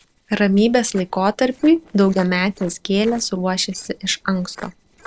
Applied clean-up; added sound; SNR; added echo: neural separator model SepFormer DNS4.